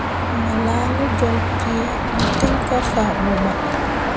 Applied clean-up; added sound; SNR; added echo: none; Car passing by / Traffic noise, roadway noise / Engine; -4 dB; none.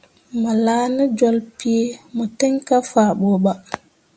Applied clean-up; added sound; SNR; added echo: none; none; none; none.